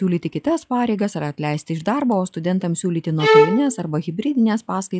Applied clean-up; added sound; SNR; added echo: classical method log-MMSE.